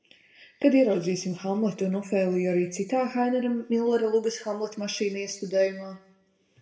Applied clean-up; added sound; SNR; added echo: none; none; none; reverberation time 0.7 s.